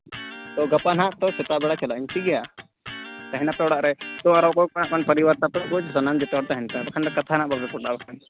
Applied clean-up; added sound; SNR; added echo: none; Electric guitar; 15 dB; none.